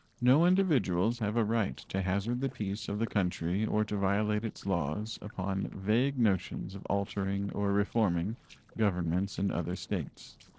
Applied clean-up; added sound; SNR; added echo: neural separator model SepFormer DNS4.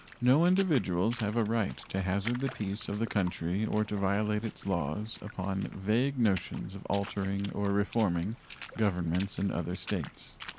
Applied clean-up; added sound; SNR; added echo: none; Water / Splash, splatter; 16 dB; none.